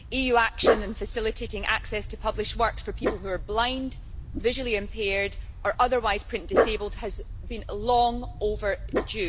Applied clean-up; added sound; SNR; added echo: none; Dog; 3 dB; none.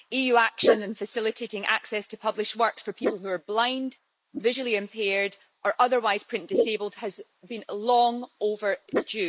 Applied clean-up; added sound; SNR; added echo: neural mask model Resemble Enhance denoiser.